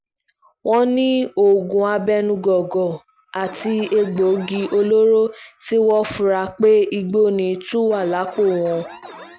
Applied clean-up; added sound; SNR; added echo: none; Alarm; 19 dB; none.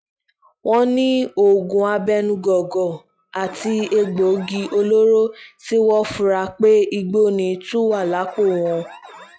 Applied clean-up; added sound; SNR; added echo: classical method log-MMSE.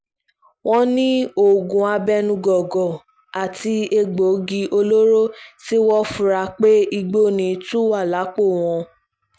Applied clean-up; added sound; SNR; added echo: none; none; none; none.